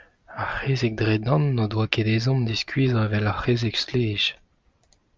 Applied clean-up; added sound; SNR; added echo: none; none; none; none.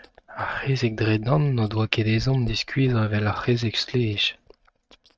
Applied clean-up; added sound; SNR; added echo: neural mask model RNNoise.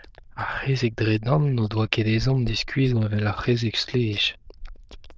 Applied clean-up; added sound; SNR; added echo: neural diffusion model UNIVERSE++.